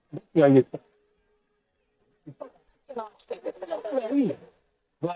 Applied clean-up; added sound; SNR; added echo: neural mask model DeepFilterNet 3.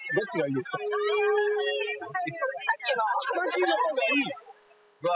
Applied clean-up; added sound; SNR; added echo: classical method spectral subtraction.